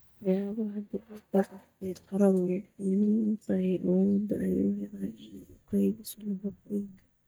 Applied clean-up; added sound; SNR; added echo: neural mask model DeepFilterNet 3.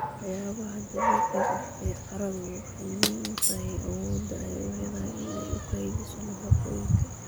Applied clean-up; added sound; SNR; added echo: none; Dog + Tambourine; -5 dB; none.